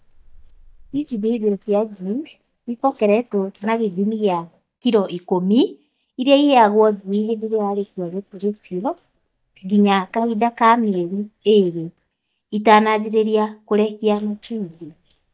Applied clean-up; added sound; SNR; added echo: neural mask model DeepFilterNet 3.